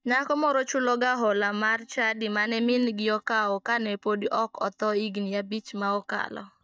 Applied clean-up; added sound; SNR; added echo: neural mask model DeepFilterNet 3.